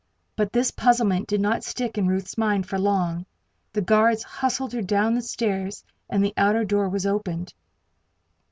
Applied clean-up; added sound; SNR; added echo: none; none; none; none.